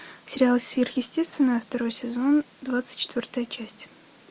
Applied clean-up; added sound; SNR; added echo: none; none; none; none.